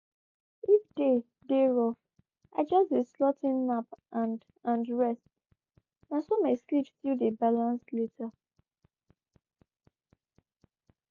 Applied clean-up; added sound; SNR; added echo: none; none; none; none.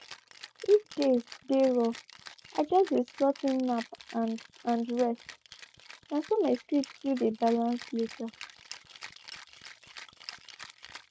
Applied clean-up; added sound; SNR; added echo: none; Rattle (instrument); 18 dB; none.